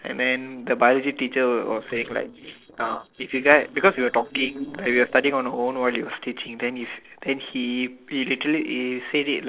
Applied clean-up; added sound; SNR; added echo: neural separator model SepFormer DNS4.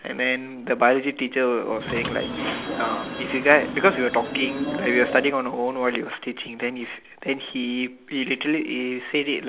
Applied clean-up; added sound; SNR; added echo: none; Subway, metro, underground / Sliding door; 6 dB; none.